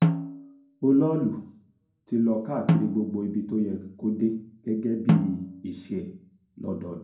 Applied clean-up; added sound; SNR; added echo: none; Snare drum; 2 dB; reverberation time 0.5 s.